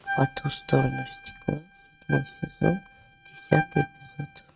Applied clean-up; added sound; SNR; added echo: neural mask model RNNoise.